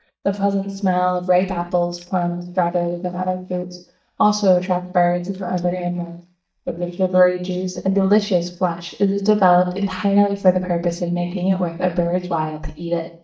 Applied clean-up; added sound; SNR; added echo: neural mask model DeepFilterNet 3.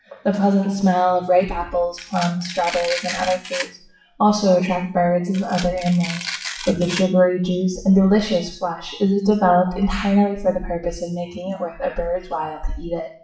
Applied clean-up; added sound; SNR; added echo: classical method WPE with log-MMSE.